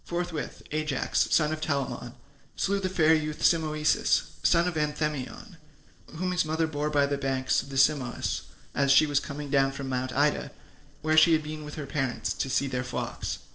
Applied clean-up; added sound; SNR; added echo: neural separator model SepFormer DNS4.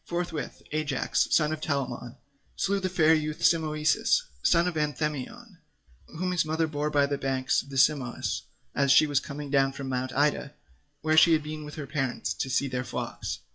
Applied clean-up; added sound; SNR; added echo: classical method WPE with log-MMSE.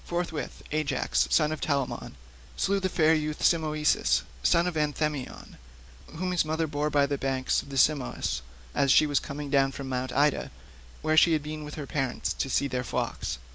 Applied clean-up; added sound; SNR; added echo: none; none; none; none.